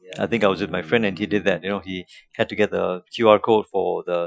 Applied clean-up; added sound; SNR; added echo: classical method Wiener filter.